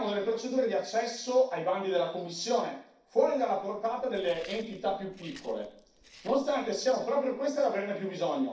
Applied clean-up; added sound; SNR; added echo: neural separator model SepFormer DNS4.